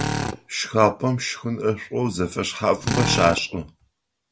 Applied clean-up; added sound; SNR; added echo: none; Drill; 7 dB; none.